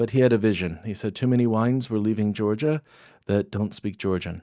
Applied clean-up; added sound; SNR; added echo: neural mask model DeepFilterNet 3.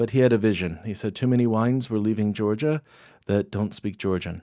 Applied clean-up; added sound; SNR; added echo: none; none; none; none.